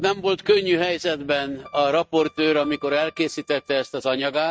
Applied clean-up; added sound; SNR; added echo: neural mask model RNNoise.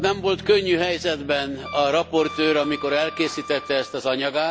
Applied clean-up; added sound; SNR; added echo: none; Wind instrument, woodwind instrument + Bass guitar; 15 dB; none.